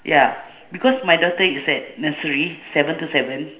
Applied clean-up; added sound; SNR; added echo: none; none; none; reverberation time 1.4 s.